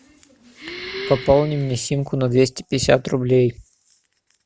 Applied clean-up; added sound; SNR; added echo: none; Breathing; 14 dB; none.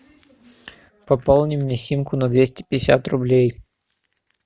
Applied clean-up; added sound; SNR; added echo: none; none; none; none.